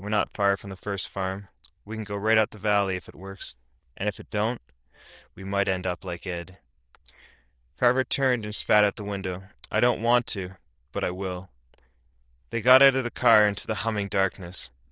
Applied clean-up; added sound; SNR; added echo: neural diffusion model UNIVERSE++.